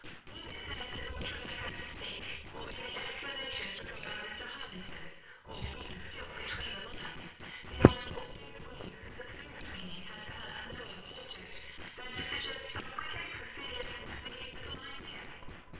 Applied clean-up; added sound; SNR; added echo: neural separator model SepFormer WHAMR!.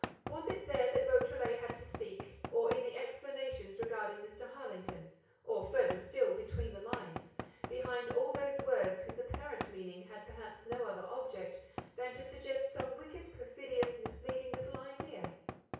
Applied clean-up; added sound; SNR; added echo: none; Knock / Wood; 10 dB; reverberation time 0.6 s.